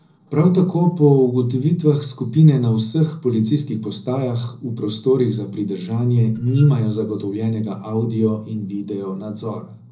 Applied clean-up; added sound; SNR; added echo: neural separator model SepFormer DNS4.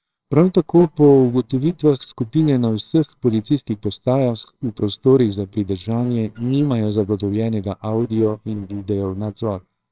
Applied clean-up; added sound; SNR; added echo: neural separator model SepFormer WHAMR!.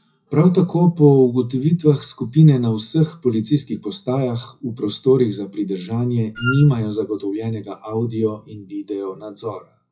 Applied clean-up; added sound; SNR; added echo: classical method WPE with log-MMSE.